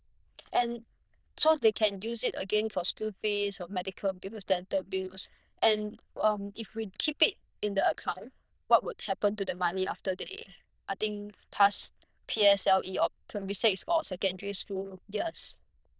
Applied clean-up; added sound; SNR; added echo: neural diffusion model UNIVERSE++.